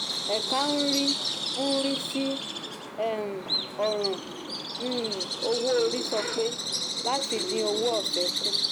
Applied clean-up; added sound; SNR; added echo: none; Bird vocalization, bird call, bird song; 0 dB; none.